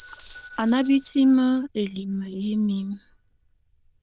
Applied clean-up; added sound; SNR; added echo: neural diffusion model UNIVERSE++.